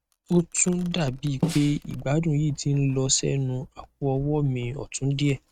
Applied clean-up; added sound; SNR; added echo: neural mask model RNNoise.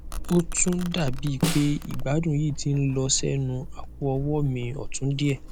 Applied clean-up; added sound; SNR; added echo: none; Domestic sounds, home sounds + Snare drum; 6 dB; none.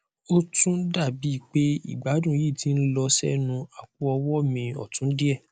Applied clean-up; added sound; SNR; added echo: none; none; none; none.